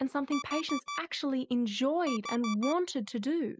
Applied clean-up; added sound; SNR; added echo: classical method spectral subtraction.